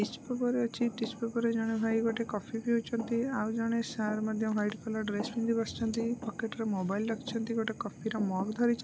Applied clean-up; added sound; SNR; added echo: none; Thump, thud; 15 dB; none.